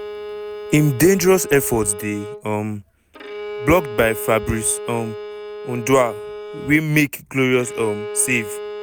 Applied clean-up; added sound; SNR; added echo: none; Bowed string instrument; 11 dB; none.